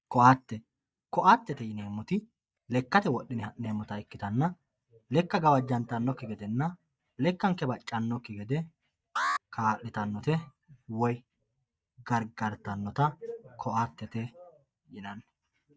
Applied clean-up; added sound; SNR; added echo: neural mask model DeepFilterNet 3.